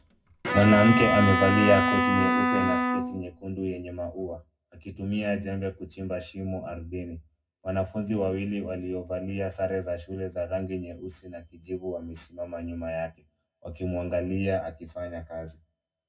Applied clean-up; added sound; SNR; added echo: none; Bowed string instrument; -3 dB; reverberation time 0.4 s.